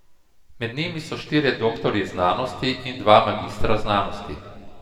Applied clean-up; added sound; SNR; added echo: none; none; none; reverberation time 1.9 s.